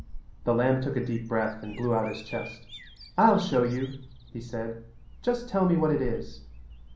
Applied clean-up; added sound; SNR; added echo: none; Bird vocalization, bird call, bird song; 14 dB; reverberation time 0.6 s.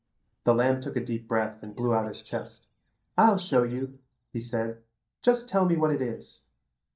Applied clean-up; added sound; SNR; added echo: neural mask model DeepFilterNet 3.